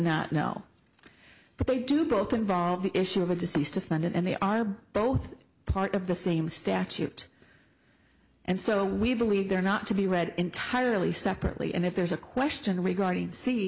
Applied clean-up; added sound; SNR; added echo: none; none; none; none.